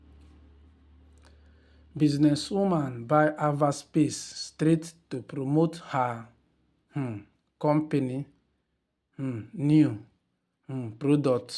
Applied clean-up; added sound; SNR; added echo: none; none; none; none.